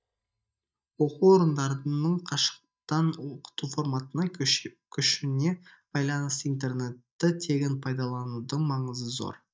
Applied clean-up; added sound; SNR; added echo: neural mask model DeepFilterNet 3.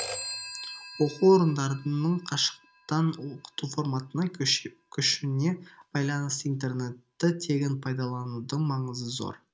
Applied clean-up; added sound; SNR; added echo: none; Telephone; 17 dB; none.